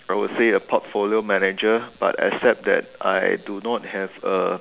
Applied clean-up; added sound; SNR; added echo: none; none; none; none.